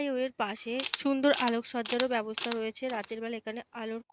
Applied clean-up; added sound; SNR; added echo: neural mask model RNNoise.